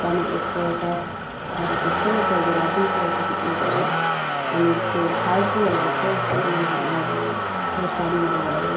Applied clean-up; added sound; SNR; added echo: none; Motor vehicle (road); -2 dB; reverberation time 0.7 s.